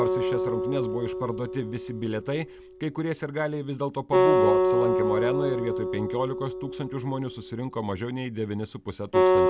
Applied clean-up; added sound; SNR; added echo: none; Acoustic guitar; -4 dB; none.